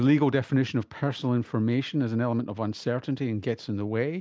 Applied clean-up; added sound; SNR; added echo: none; none; none; none.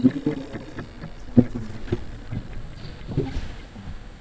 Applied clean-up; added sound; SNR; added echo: neural mask model DeepFilterNet 3.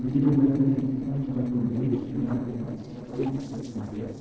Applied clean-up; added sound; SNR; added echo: neural separator model SepFormer DNS4.